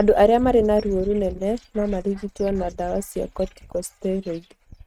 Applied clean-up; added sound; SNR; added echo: neural mask model RNNoise.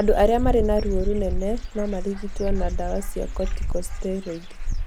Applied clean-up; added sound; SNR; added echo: none; Bird / Dog; -1 dB; none.